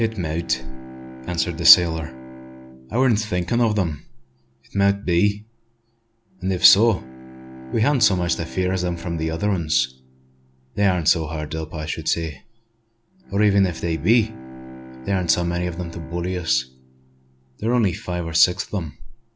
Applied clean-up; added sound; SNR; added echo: none; Bowed string instrument; 17 dB; none.